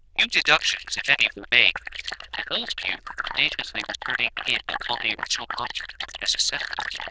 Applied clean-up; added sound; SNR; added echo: neural diffusion model UNIVERSE++.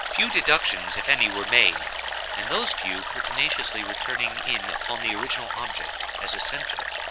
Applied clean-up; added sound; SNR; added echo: none; Stream; 3 dB; none.